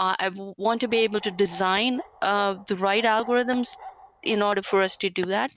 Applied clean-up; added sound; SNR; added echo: none; Bark; 19 dB; none.